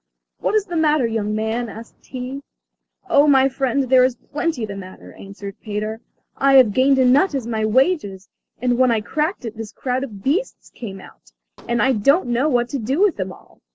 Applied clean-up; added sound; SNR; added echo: neural separator model SepFormer DNS4.